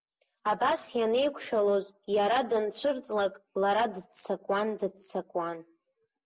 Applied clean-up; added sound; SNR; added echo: none; none; none; none.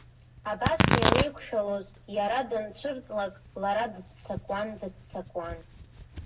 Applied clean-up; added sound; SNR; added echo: none; Tearing; 0 dB; reverberation time 0.3 s.